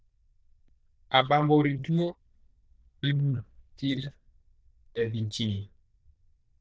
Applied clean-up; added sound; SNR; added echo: neural diffusion model UNIVERSE++.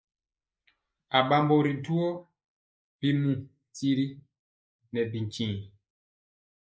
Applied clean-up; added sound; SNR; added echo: neural mask model Resemble Enhance denoiser.